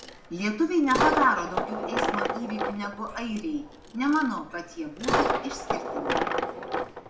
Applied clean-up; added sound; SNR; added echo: none; Coin (dropping); 1 dB; reverberation time 0.8 s.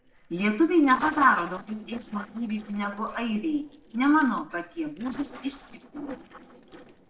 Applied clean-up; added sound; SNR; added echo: neural separator model SepFormer DNS4.